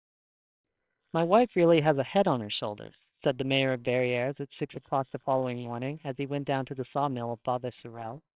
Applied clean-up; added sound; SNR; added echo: neural separator model SepFormer WHAMR!.